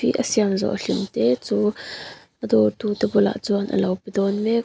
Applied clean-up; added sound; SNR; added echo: none; none; none; none.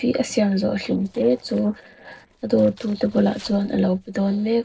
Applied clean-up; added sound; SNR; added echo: neural separator model SepFormer DNS4.